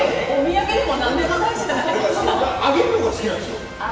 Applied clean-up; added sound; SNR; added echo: none; none; none; reverberation time 1.3 s.